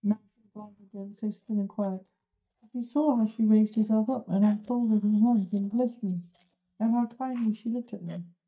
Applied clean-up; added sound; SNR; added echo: neural mask model DeepFilterNet 3.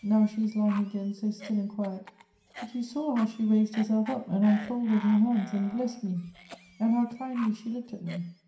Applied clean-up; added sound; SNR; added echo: none; Cough; 19 dB; reverberation time 0.5 s.